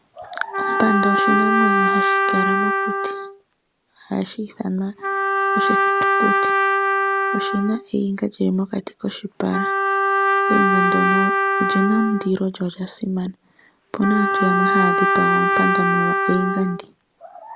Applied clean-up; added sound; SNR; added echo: none; Trumpet; -3 dB; none.